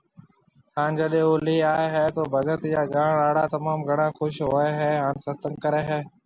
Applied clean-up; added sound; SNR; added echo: none; none; none; none.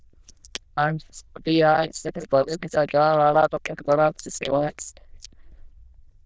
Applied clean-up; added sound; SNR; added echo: neural diffusion model UNIVERSE++.